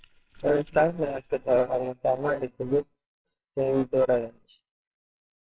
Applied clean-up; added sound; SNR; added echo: neural separator model SepFormer WHAMR!.